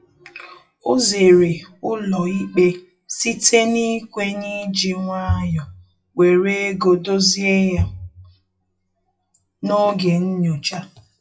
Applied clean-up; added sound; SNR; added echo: classical method WPE with log-MMSE.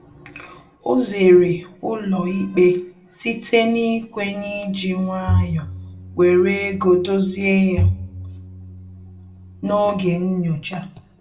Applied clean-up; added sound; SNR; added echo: none; Bowed string instrument; 6 dB; reverberation time 0.3 s.